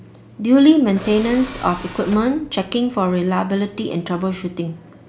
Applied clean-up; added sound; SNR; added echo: none; Tools; 18 dB; none.